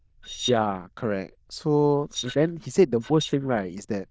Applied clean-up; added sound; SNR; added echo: neural diffusion model UNIVERSE++.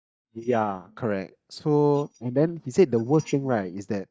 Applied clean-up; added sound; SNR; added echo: neural mask model DeepFilterNet 3.